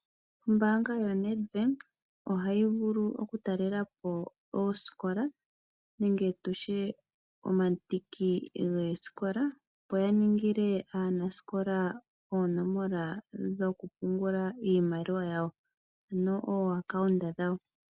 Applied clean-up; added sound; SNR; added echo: none; none; none; none.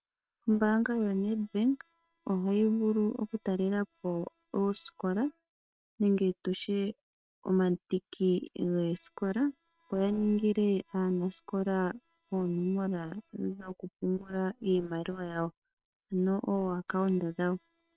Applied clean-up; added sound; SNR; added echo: neural separator model SepFormer WHAM!.